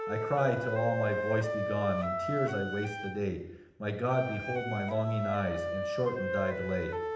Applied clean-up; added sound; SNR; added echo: none; Wind instrument, woodwind instrument; 3 dB; reverberation time 0.8 s.